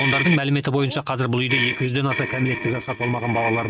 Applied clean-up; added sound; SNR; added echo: neural mask model RNNoise.